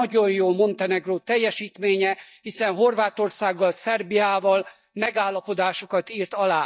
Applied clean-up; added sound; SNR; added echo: neural mask model DeepFilterNet 3.